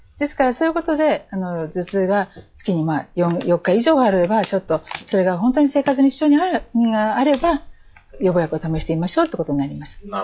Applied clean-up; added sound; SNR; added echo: classical method log-MMSE.